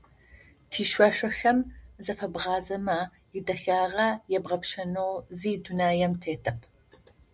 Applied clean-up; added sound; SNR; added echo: none; none; none; none.